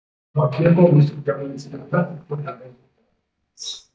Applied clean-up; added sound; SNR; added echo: neural mask model DeepFilterNet 3.